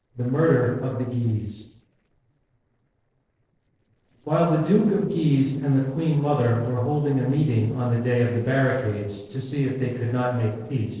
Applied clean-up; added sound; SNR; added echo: neural separator model SepFormer DNS4.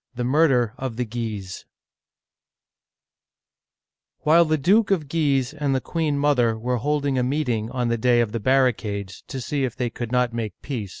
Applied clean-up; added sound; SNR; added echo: none; none; none; none.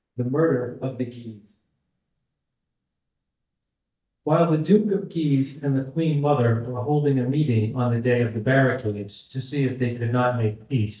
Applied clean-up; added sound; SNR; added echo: neural mask model DeepFilterNet 3.